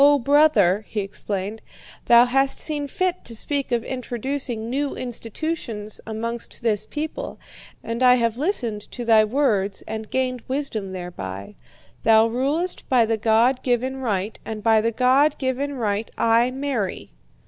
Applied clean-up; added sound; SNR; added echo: none; none; none; none.